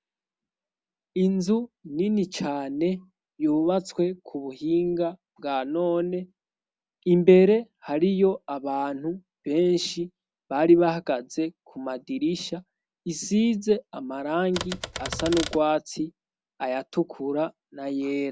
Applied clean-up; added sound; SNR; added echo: none; Typewriter; 9 dB; none.